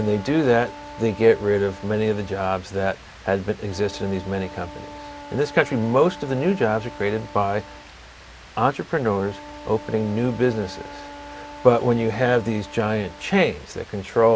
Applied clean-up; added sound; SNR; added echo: none; Rain + Wind instrument, woodwind instrument; 17 dB; none.